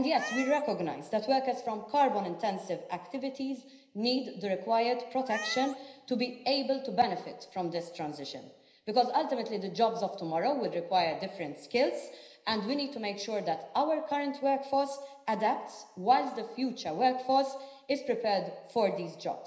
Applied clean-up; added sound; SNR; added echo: none; Meow; 14 dB; reverberation time 0.9 s.